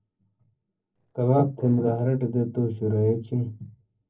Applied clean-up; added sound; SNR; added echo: neural separator model SepFormer DNS4.